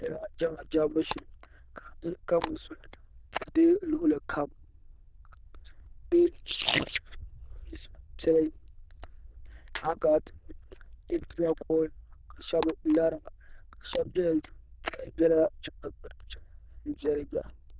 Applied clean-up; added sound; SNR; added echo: neural diffusion model UNIVERSE++.